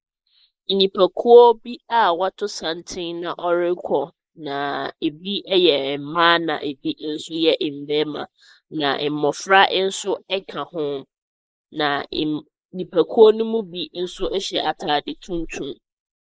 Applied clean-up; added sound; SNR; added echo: neural mask model Resemble Enhance denoiser.